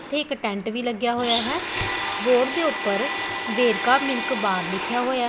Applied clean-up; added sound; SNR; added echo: none; Domestic sounds, home sounds; 4 dB; none.